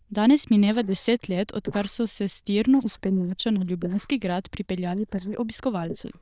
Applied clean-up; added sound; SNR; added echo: neural diffusion model UNIVERSE++.